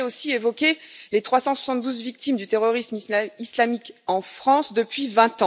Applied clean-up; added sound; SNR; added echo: none; none; none; none.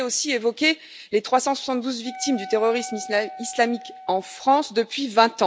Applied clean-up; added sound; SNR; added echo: none; Wind instrument, woodwind instrument; 15 dB; none.